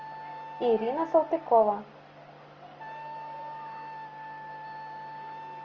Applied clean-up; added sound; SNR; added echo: none; Wind instrument, woodwind instrument; 12 dB; none.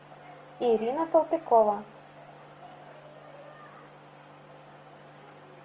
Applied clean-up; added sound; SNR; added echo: none; none; none; none.